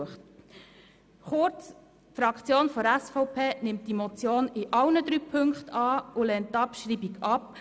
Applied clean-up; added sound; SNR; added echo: none; none; none; none.